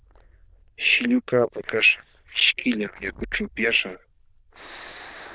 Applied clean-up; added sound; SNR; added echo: neural diffusion model UNIVERSE++.